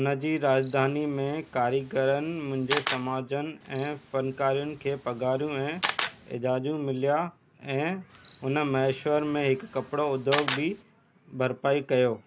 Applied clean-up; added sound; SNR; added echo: none; Camera; 10 dB; none.